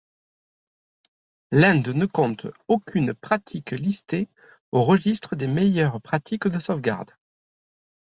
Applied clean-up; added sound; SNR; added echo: none; none; none; none.